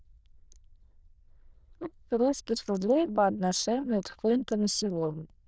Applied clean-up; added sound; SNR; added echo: neural diffusion model UNIVERSE++.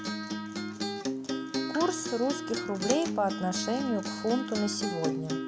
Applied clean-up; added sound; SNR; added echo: none; Acoustic guitar; 2 dB; none.